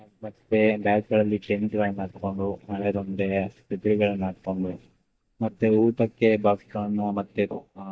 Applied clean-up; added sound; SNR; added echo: neural mask model DeepFilterNet 3.